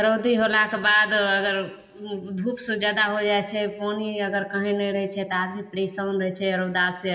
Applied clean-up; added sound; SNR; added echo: none; none; none; reverberation time 1.9 s.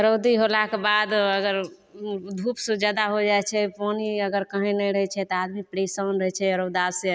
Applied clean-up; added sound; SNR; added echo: none; none; none; none.